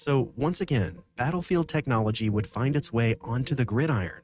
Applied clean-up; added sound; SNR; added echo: neural mask model RNNoise.